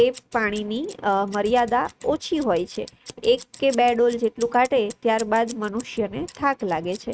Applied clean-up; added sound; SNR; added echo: neural mask model RNNoise.